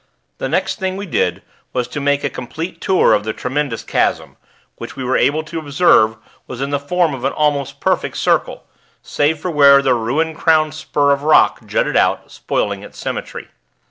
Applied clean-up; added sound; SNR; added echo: none; none; none; none.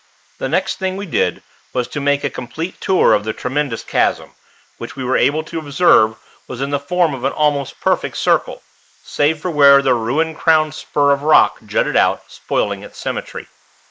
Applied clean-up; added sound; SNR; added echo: neural mask model Resemble Enhance denoiser.